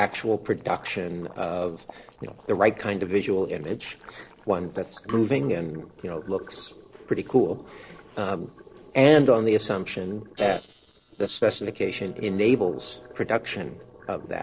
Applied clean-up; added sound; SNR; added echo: neural separator model SepFormer DNS4.